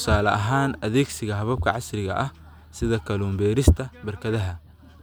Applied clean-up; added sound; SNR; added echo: none; none; none; none.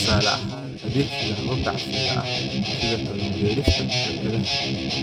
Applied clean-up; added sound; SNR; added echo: neural mask model RNNoise.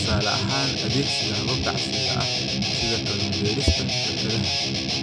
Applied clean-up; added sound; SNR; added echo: none; Guitar; -4 dB; none.